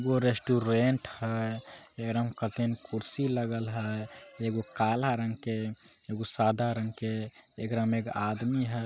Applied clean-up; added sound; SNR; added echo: none; none; none; none.